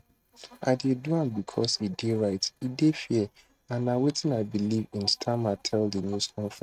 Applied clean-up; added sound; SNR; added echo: neural mask model RNNoise.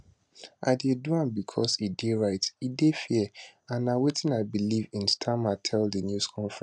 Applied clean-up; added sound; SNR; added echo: none; none; none; none.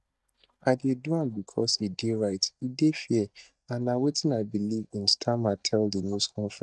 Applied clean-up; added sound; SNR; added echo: neural mask model DeepFilterNet 3.